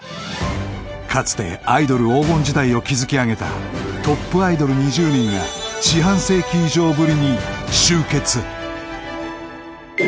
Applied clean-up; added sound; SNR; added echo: none; none; none; none.